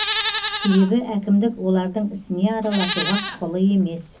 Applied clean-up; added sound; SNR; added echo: none; Livestock, farm animals, working animals; 8 dB; reverberation time 0.3 s.